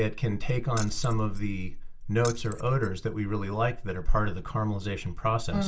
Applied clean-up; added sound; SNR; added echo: none; Keys jangling; 17 dB; reverberation time 0.2 s.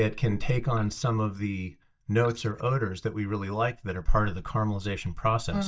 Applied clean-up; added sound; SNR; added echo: neural mask model DeepFilterNet 3.